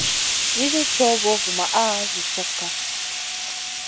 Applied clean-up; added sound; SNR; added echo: none; Explosion; -2 dB; none.